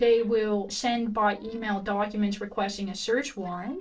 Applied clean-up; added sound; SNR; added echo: neural separator model SepFormer DNS4.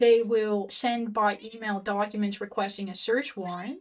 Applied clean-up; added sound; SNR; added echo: neural mask model DeepFilterNet 3.